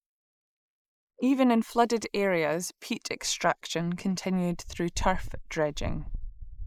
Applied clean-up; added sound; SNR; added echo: neural mask model Resemble Enhance denoiser.